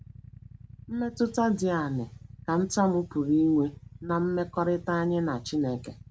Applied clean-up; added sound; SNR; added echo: none; Idling / Motorcycle; 19 dB; none.